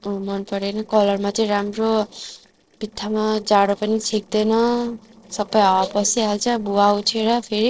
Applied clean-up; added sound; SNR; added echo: neural separator model SepFormer DNS4.